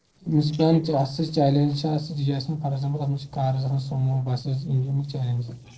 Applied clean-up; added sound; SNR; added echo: neural separator model SepFormer DNS4.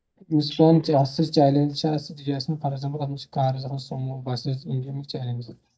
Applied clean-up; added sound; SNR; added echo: neural mask model DeepFilterNet 3.